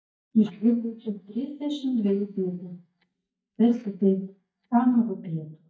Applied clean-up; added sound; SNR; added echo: neural mask model DeepFilterNet 3.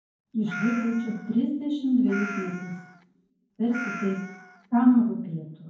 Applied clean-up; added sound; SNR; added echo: none; Meow; 13 dB; reverberation time 0.9 s.